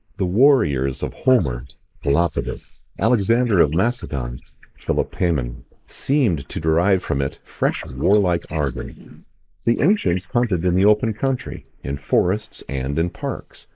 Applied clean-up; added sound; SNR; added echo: neural mask model Resemble Enhance denoiser.